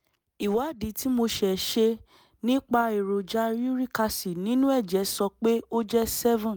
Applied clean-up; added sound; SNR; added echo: none; none; none; none.